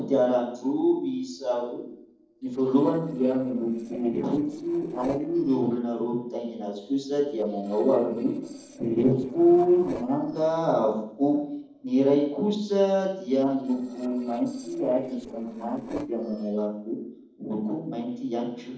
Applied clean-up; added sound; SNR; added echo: neural separator model SepFormer DNS4.